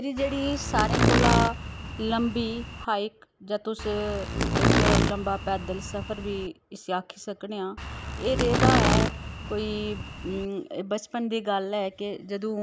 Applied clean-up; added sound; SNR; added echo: none; Insect; -3 dB; none.